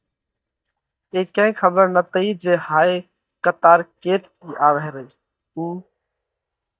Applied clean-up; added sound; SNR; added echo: neural mask model DeepFilterNet 3.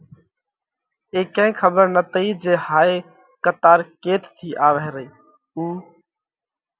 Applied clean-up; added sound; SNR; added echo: none; none; none; none.